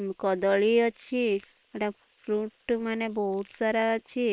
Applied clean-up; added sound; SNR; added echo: neural separator model SepFormer WHAM!.